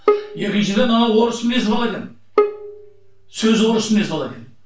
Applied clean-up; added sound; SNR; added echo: none; Bowed string instrument; 5 dB; reverberation time 0.3 s.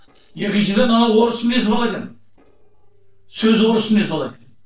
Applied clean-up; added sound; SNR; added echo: neural separator model SepFormer DNS4.